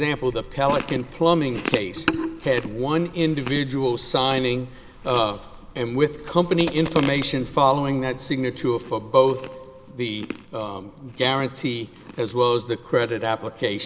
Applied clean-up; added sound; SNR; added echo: none; Chewing, mastication; 14 dB; none.